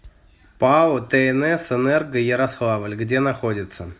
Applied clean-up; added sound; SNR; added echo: none; none; none; none.